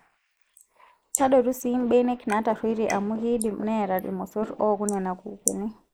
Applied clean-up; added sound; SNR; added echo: neural mask model Resemble Enhance denoiser.